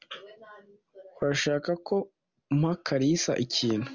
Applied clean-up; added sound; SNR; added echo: none; none; none; none.